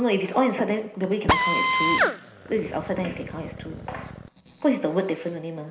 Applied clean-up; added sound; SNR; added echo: none; Drill; -1 dB; reverberation time 0.5 s.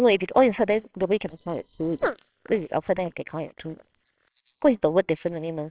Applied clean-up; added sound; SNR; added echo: neural separator model SepFormer WHAMR!.